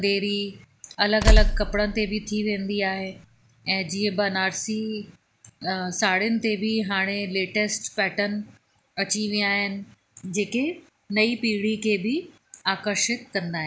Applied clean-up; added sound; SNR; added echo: none; Tools; -4 dB; none.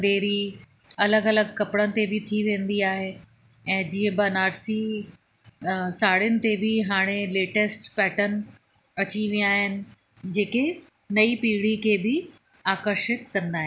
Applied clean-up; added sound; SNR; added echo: none; none; none; none.